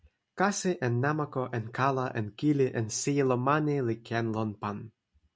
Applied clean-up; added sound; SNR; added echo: none; none; none; none.